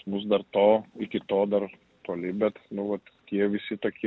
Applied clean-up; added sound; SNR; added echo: none; none; none; none.